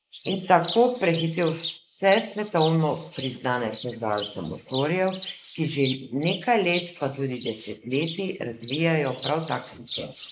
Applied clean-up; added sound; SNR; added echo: neural mask model Resemble Enhance denoiser.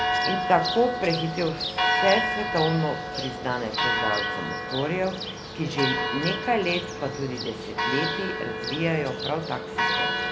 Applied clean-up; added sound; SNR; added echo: none; Church bell; 0 dB; none.